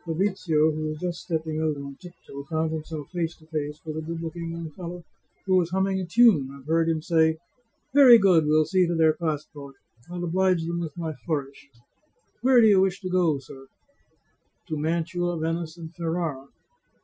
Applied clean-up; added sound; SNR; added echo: classical method Wiener filter.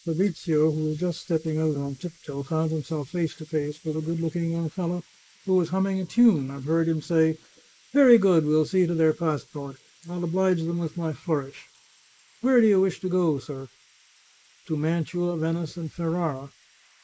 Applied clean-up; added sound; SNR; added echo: neural mask model Resemble Enhance denoiser.